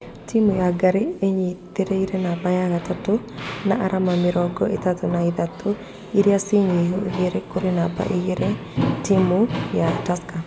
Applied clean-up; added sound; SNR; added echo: none; none; none; none.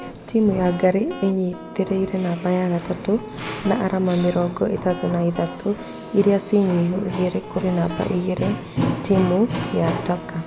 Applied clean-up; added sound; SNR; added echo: none; Guitar; 17 dB; none.